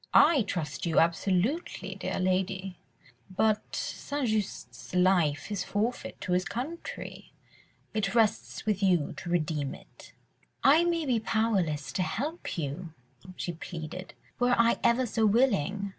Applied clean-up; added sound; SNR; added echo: none; none; none; none.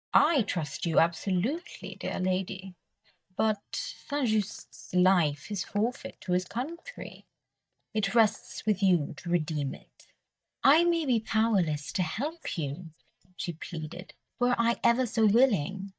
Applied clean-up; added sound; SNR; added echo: neural mask model DeepFilterNet 3.